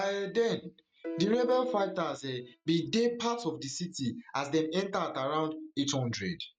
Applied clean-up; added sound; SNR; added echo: neural mask model RNNoise.